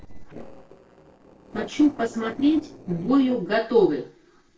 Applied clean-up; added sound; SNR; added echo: neural separator model SepFormer DNS4.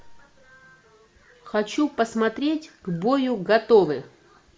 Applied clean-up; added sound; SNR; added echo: none; none; none; none.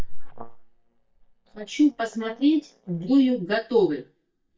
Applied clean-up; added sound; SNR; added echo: neural mask model DeepFilterNet 3.